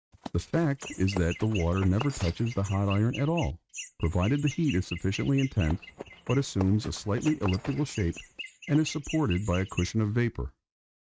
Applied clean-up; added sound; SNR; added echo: neural mask model RNNoise.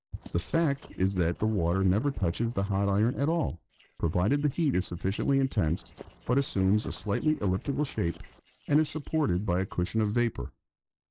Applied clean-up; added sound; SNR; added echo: neural separator model SepFormer DNS4.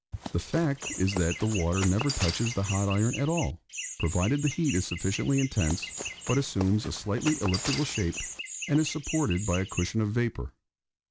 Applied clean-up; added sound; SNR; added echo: none; Run + Chirp, tweet; 8 dB; none.